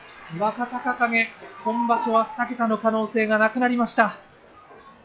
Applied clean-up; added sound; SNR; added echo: classical method log-MMSE.